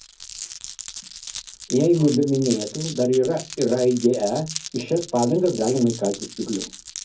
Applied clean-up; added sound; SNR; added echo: none; Glass; 13 dB; reverberation time 0.4 s.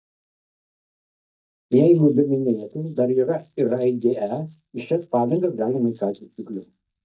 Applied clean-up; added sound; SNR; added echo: neural mask model DeepFilterNet 3.